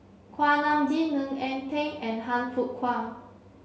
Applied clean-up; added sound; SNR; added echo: none; none; none; none.